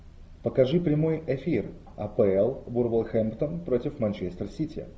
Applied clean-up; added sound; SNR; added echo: none; none; none; none.